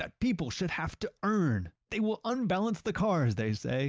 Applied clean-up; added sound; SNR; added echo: none; none; none; none.